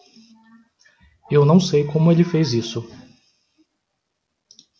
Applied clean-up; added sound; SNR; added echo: none; none; none; none.